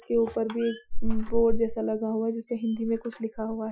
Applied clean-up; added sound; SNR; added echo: classical method Wiener filter.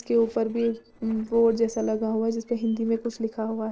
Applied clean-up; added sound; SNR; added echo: neural separator model SepFormer DNS4.